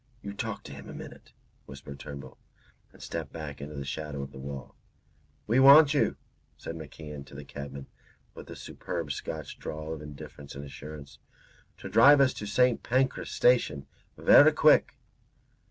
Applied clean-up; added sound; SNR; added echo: none; none; none; none.